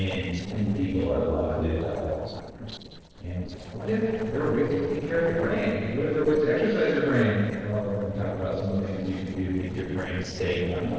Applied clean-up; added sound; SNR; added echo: neural separator model SepFormer DNS4.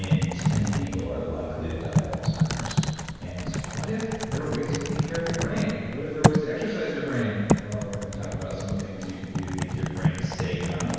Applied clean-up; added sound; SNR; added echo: none; Typing; -2 dB; reverberation time 1.9 s.